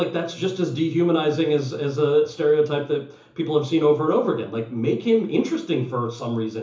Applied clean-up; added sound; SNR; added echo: none; none; none; reverberation time 0.7 s.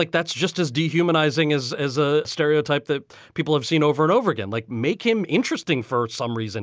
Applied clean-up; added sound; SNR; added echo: none; none; none; none.